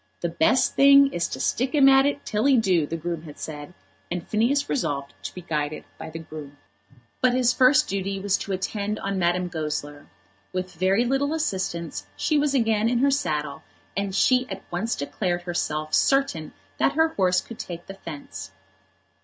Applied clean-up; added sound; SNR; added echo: none; none; none; none.